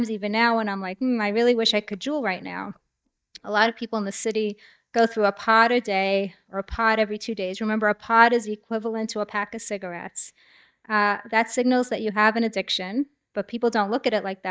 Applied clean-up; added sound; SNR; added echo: neural mask model DeepFilterNet 3.